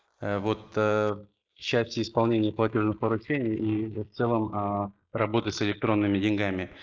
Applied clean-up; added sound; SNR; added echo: neural mask model Resemble Enhance denoiser.